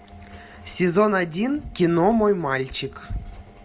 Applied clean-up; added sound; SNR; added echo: none; none; none; none.